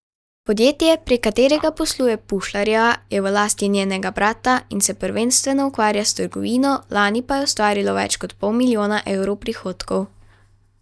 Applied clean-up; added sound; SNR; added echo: neural mask model DeepFilterNet 3.